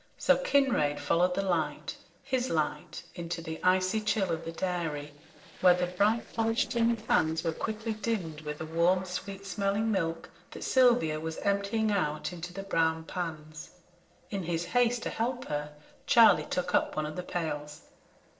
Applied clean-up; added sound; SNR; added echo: neural separator model SepFormer DNS4.